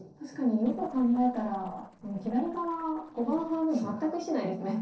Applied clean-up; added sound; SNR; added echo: neural separator model SepFormer DNS4.